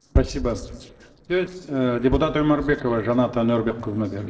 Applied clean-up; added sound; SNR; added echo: neural separator model SepFormer DNS4.